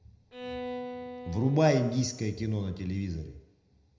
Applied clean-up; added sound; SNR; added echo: none; Bowed string instrument; 12 dB; reverberation time 0.7 s.